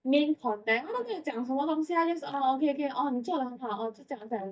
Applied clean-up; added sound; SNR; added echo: neural mask model DeepFilterNet 3.